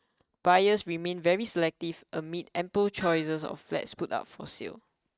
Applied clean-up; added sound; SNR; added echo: neural mask model RNNoise.